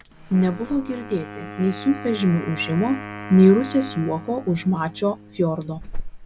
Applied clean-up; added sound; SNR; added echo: none; Alarm / Insect + Wind instrument, woodwind instrument; 12 dB; none.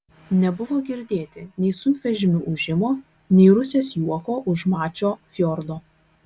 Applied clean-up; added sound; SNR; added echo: none; none; none; none.